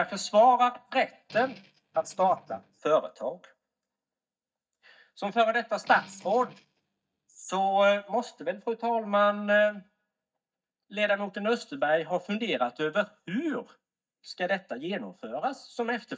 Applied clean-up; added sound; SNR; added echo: neural mask model DeepFilterNet 3.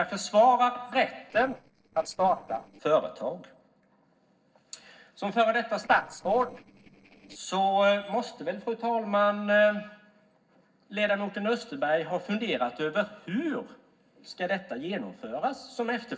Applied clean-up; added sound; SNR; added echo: neural separator model SepFormer DNS4.